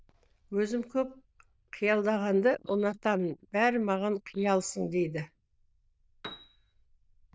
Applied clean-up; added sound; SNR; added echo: neural diffusion model UNIVERSE++.